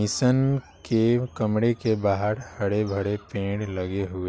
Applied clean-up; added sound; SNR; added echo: none; none; none; none.